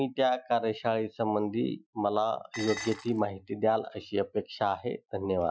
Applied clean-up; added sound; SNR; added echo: classical method Wiener filter.